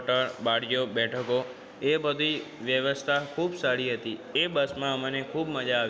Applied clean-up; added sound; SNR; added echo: none; none; none; none.